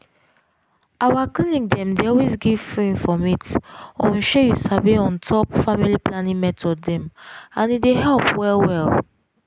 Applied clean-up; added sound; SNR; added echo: none; none; none; none.